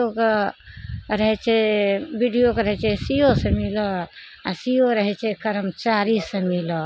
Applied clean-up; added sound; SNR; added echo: none; none; none; none.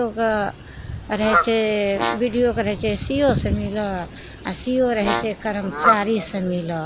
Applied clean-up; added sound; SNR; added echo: none; Fowl + Brass instrument; 5 dB; none.